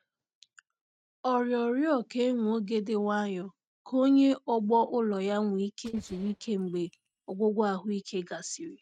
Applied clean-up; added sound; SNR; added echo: neural mask model RNNoise.